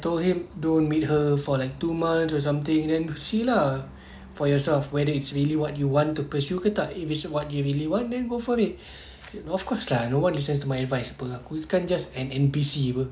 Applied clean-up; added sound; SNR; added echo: none; none; none; none.